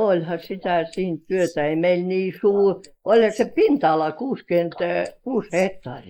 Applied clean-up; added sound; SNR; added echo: neural mask model Resemble Enhance denoiser.